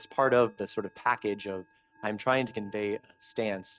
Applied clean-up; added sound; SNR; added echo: neural mask model RNNoise.